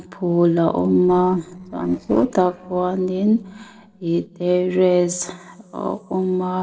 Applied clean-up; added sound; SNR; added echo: neural separator model SepFormer DNS4.